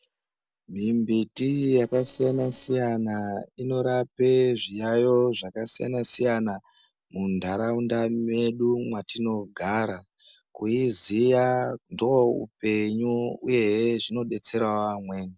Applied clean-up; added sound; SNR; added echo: neural separator model SepFormer DNS4.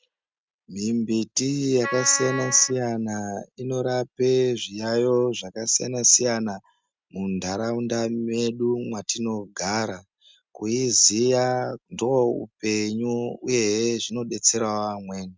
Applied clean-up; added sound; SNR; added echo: neural mask model RNNoise.